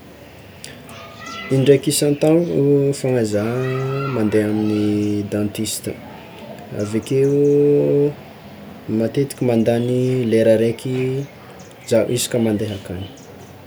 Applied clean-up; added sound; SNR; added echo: none; none; none; none.